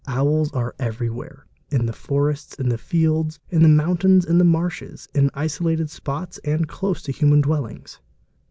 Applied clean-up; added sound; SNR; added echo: none; none; none; none.